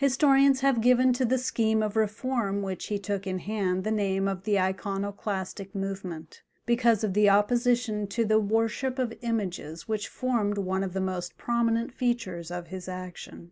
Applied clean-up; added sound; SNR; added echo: none; none; none; none.